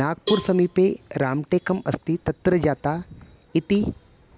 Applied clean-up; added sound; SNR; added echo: none; Cowbell; 13 dB; none.